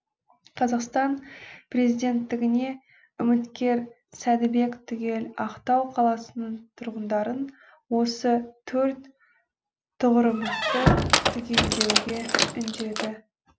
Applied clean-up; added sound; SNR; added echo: none; Squeak; -2 dB; none.